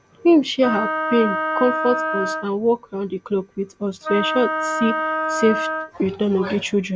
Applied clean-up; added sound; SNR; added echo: none; Wind instrument, woodwind instrument; 2 dB; none.